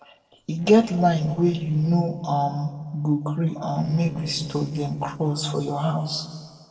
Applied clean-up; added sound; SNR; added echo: neural separator model SepFormer DNS4.